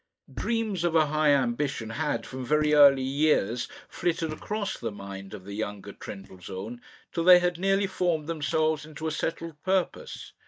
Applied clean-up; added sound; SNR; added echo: neural mask model DeepFilterNet 3.